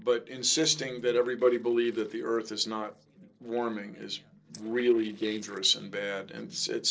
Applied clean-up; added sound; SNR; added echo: neural separator model SepFormer DNS4.